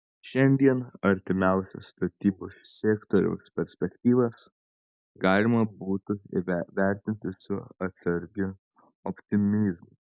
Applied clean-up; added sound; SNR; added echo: none; none; none; none.